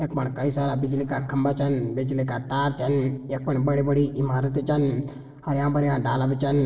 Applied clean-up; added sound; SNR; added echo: neural separator model SepFormer DNS4.